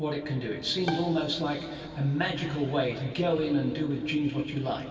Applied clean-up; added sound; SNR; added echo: none; Bowed string instrument; 13 dB; reverberation time 2.5 s.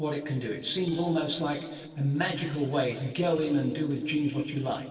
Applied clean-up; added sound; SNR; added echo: neural separator model SepFormer DNS4.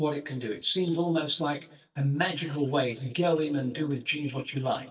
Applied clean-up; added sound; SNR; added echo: neural mask model DeepFilterNet 3.